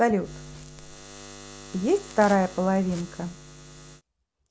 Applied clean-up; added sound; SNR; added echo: none; Buzz; 17 dB; none.